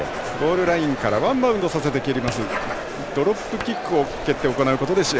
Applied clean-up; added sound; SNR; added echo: none; Writing; 13 dB; none.